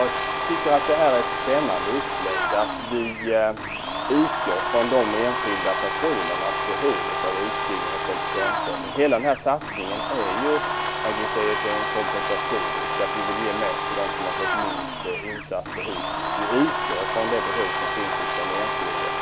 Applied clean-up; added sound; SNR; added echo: none; Domestic sounds, home sounds; -1 dB; none.